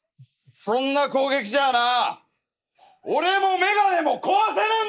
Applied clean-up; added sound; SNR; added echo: neural mask model Resemble Enhance denoiser.